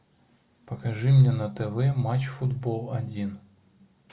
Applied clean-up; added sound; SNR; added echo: none; none; none; none.